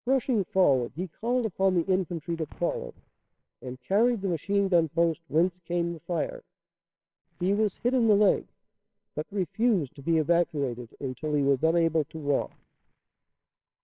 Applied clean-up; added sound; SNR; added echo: neural separator model SepFormer WHAMR!.